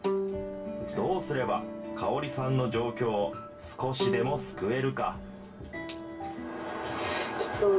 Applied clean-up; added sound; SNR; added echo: none; Bowed string instrument; 8 dB; reverberation time 0.2 s.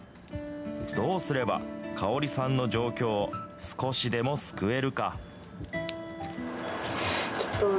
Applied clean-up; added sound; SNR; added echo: none; none; none; none.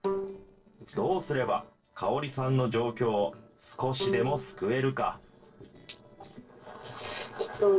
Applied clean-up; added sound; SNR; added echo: neural separator model SepFormer DNS4.